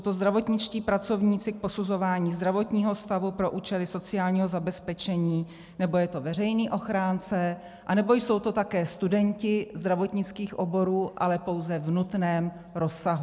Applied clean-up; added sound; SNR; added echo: none; none; none; none.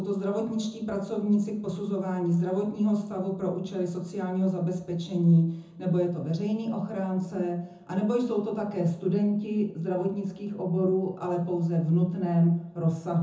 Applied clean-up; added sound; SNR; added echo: none; none; none; reverberation time 0.5 s.